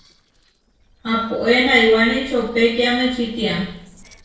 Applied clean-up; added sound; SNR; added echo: neural separator model SepFormer DNS4.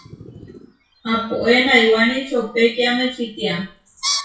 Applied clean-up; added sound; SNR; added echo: classical method WPE with log-MMSE.